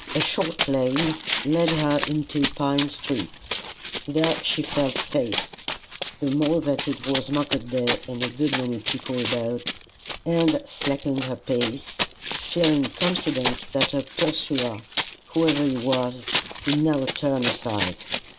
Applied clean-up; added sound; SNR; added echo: none; Run; 6 dB; none.